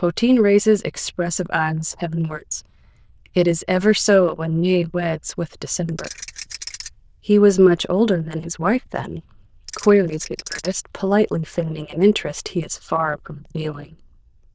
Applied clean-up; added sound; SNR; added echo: neural diffusion model UNIVERSE++.